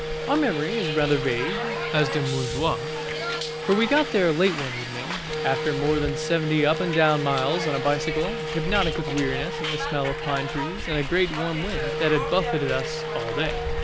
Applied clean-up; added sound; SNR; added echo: none; Hiss + Wind instrument, woodwind instrument; 3 dB; none.